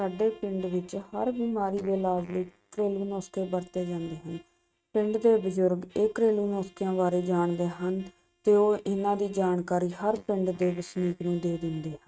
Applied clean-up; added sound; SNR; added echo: neural mask model RNNoise.